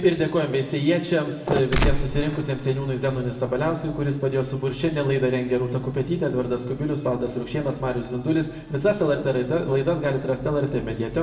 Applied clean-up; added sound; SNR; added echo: none; Mechanisms; 3 dB; reverberation time 1.1 s.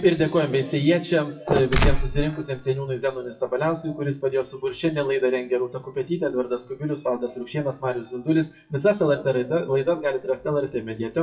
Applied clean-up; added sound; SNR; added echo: classical method WPE with log-MMSE.